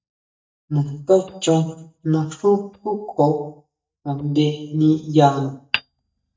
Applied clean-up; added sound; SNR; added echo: neural mask model DeepFilterNet 3.